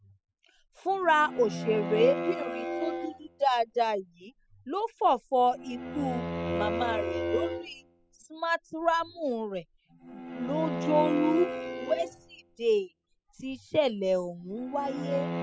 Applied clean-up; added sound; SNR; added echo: classical method spectral subtraction.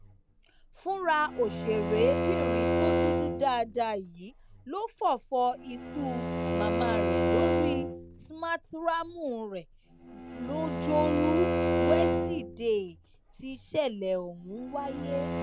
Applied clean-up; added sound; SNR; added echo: none; Bowed string instrument; -1 dB; none.